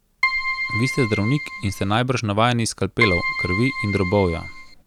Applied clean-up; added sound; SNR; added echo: none; Keyboard (musical); 4 dB; none.